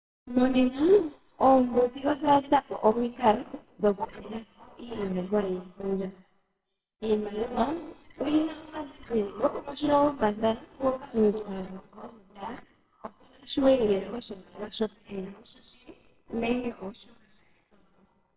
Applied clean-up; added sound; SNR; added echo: neural separator model SepFormer WHAMR!.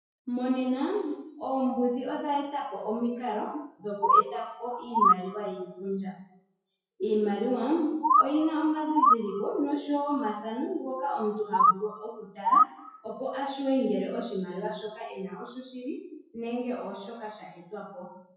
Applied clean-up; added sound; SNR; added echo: classical method WPE with log-MMSE.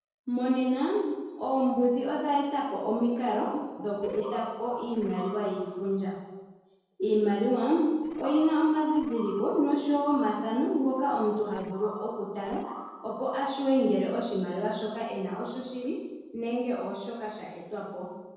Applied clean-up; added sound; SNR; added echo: neural separator model SepFormer DNS4.